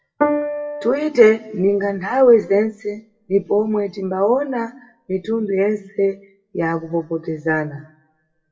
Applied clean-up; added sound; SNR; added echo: classical method WPE with log-MMSE.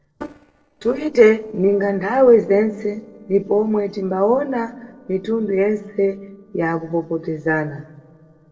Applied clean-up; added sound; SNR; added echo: neural separator model SepFormer DNS4.